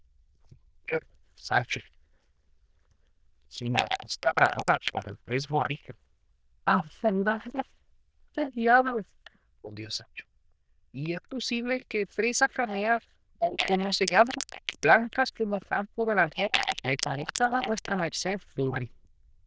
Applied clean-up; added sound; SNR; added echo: neural diffusion model UNIVERSE++.